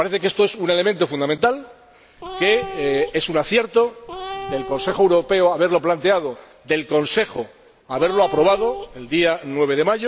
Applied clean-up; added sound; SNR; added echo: none; Cat; 12 dB; none.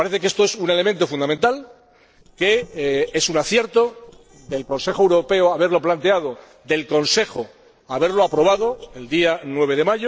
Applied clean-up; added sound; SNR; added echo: neural separator model SepFormer DNS4.